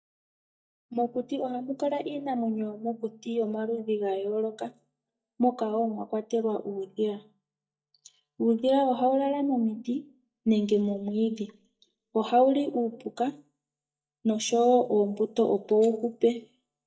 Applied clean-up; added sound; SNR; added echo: neural mask model DeepFilterNet 3.